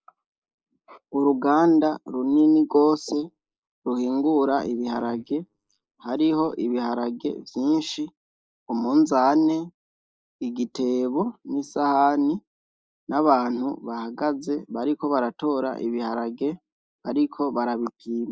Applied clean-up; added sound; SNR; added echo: neural mask model Resemble Enhance denoiser.